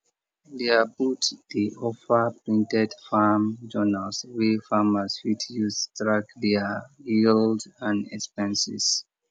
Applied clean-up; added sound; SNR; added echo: none; none; none; none.